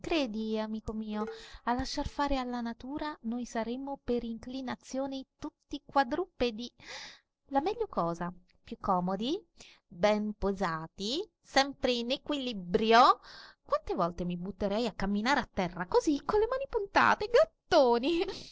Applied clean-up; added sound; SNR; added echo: neural separator model SepFormer DNS4.